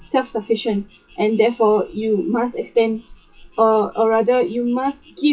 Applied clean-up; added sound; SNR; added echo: classical method WPE with log-MMSE.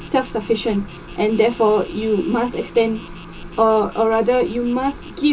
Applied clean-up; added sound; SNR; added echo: none; Insect; 20 dB; reverberation time 0.2 s.